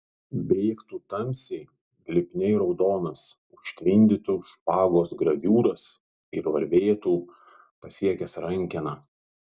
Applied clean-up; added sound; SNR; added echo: none; none; none; none.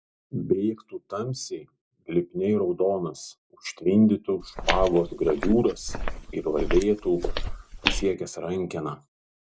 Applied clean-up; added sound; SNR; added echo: none; Walk, footsteps; 3 dB; none.